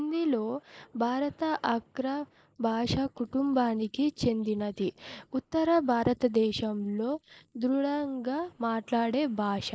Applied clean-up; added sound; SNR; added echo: neural mask model Resemble Enhance denoiser.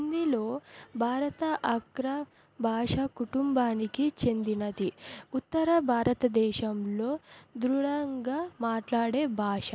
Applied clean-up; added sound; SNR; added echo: none; none; none; none.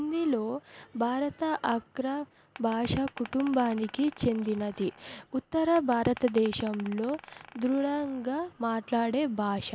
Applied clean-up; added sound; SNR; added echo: none; Glass; 19 dB; none.